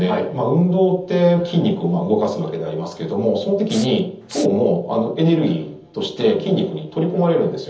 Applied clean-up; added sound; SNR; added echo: none; Respiratory sounds; 17 dB; reverberation time 0.7 s.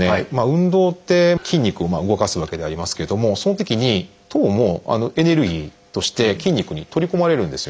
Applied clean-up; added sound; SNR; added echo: none; none; none; none.